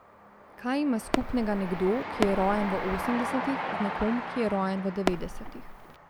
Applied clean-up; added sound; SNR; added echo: none; Train + Fireworks; 4 dB; none.